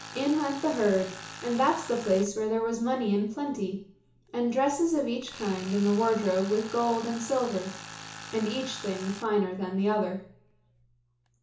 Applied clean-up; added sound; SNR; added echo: none; Tools; 16 dB; reverberation time 0.8 s.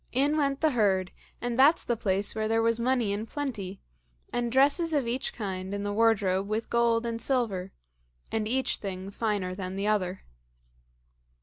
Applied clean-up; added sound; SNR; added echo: none; none; none; none.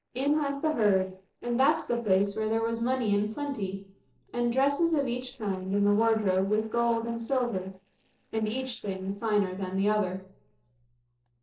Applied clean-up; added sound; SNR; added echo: neural separator model SepFormer DNS4.